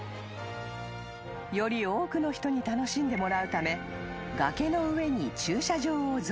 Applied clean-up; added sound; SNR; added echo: none; none; none; none.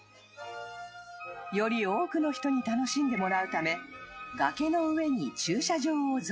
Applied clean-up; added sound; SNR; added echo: classical method log-MMSE.